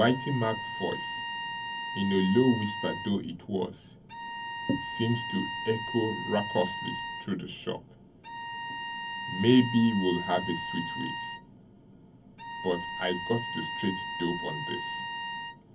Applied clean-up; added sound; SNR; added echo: none; Bowed string instrument; 6 dB; reverberation time 0.3 s.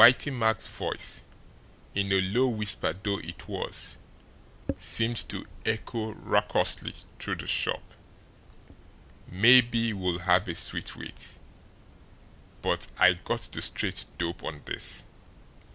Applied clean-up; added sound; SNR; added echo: none; none; none; none.